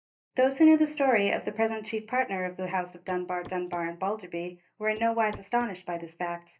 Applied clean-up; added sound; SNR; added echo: neural mask model DeepFilterNet 3.